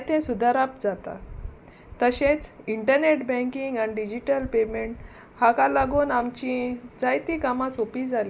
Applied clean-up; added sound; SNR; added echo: none; none; none; none.